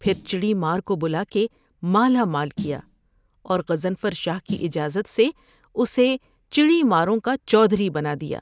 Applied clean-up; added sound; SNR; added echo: none; Snare drum; 16 dB; none.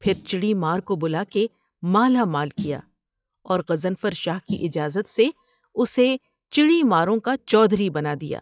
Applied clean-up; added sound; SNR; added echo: classical method log-MMSE.